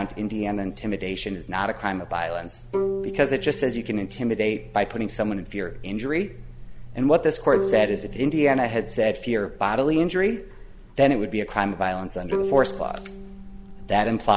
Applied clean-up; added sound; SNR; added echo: none; Bowed string instrument; 11 dB; none.